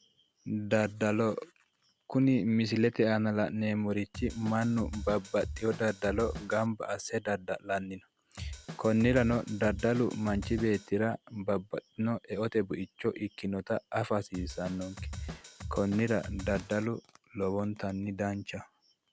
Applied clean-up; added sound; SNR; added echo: none; Drum kit; 10 dB; none.